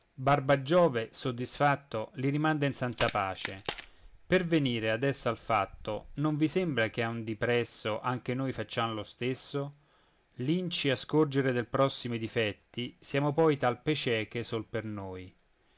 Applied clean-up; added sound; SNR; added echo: none; Crack; 9 dB; none.